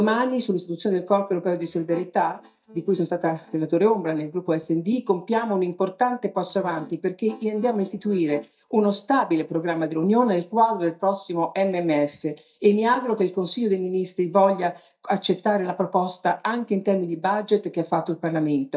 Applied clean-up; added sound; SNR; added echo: neural mask model DeepFilterNet 3.